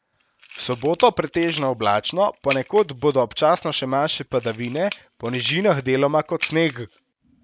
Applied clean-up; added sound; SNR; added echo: none; Camera; 16 dB; none.